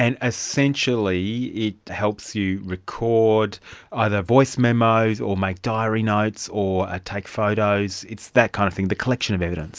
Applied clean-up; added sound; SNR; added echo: none; none; none; none.